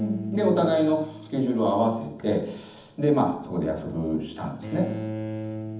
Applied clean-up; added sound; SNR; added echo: none; Bowed string instrument; 12 dB; reverberation time 0.8 s.